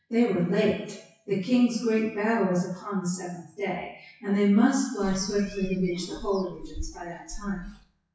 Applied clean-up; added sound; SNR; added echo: classical method WPE with log-MMSE.